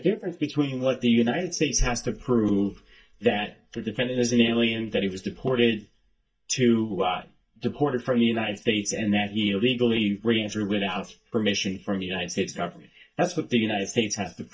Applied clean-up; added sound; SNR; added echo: neural mask model DeepFilterNet 3.